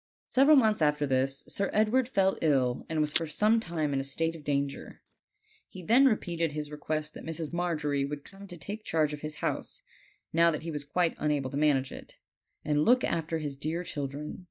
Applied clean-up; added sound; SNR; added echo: neural mask model DeepFilterNet 3.